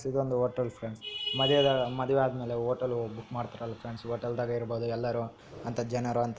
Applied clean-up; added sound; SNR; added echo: none; none; none; none.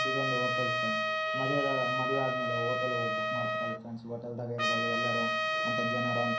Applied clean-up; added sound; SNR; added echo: none; Trumpet; -4 dB; reverberation time 0.6 s.